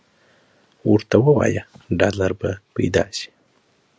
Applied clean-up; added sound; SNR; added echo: none; none; none; none.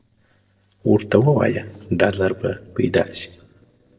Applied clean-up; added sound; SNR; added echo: neural separator model SepFormer DNS4.